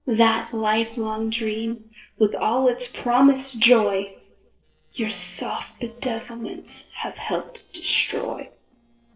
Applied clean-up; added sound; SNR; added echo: neural separator model SepFormer DNS4.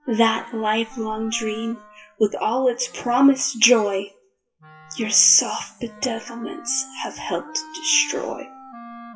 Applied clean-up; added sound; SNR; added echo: classical method WPE with log-MMSE.